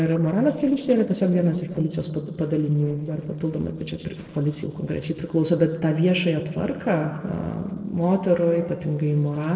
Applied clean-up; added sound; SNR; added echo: neural separator model SepFormer DNS4.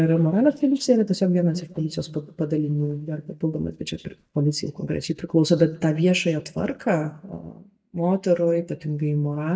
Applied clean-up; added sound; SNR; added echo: neural mask model DeepFilterNet 3.